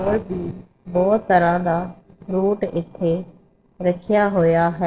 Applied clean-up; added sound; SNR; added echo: neural separator model SepFormer DNS4.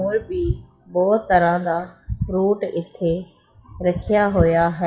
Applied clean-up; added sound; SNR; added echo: classical method WPE with log-MMSE.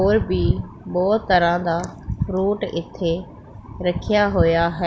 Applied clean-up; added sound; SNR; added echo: none; none; none; none.